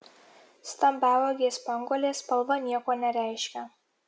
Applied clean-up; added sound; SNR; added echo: none; none; none; none.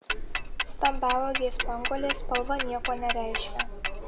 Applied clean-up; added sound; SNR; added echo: none; Tick-tock; -1 dB; none.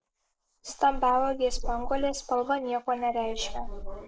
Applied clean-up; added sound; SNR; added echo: neural mask model Resemble Enhance denoiser.